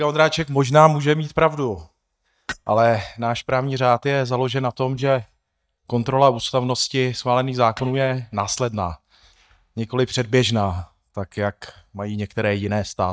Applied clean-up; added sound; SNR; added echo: neural mask model DeepFilterNet 3.